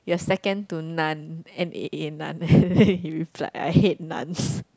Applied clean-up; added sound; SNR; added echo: none; none; none; none.